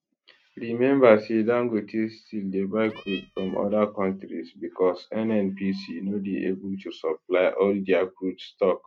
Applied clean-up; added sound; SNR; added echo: neural mask model RNNoise.